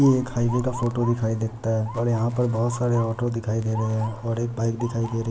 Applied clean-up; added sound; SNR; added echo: none; Church bell + Motor vehicle (road) / Siren; 15 dB; none.